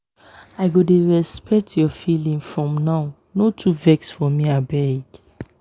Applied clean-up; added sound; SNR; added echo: none; none; none; none.